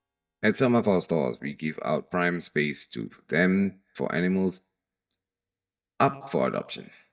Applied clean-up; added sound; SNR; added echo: neural mask model DeepFilterNet 3.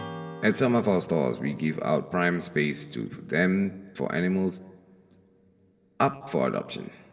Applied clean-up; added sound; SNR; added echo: none; Strum; 19 dB; reverberation time 1.8 s.